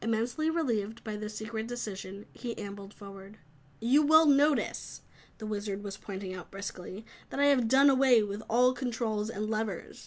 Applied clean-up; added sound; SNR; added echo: none; none; none; none.